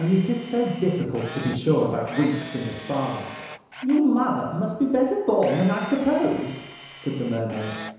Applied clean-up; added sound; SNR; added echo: none; Camera; 14 dB; reverberation time 1.0 s.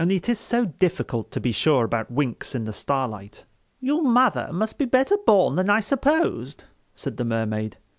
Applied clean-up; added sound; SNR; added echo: none; none; none; none.